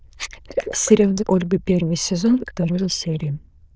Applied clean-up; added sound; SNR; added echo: neural diffusion model UNIVERSE++.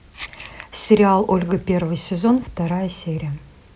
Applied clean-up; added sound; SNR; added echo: none; none; none; none.